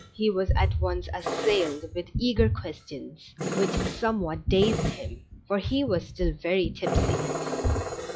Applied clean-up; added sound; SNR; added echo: classical method log-MMSE.